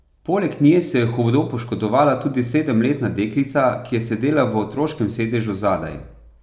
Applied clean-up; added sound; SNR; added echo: none; none; none; none.